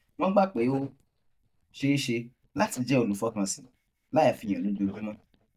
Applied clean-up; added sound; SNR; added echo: neural mask model DeepFilterNet 3.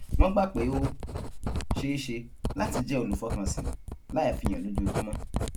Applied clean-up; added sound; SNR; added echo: none; Writing; -1 dB; none.